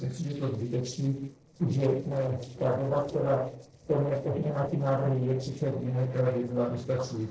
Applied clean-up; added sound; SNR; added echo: neural separator model SepFormer DNS4.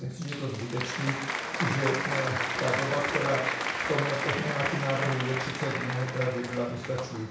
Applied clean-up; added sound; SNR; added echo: none; Applause; 1 dB; reverberation time 0.6 s.